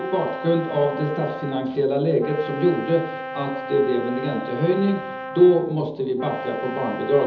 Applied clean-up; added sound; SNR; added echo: none; Brass instrument; 10 dB; reverberation time 1.2 s.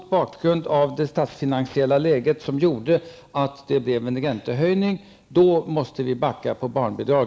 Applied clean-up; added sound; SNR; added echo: none; none; none; none.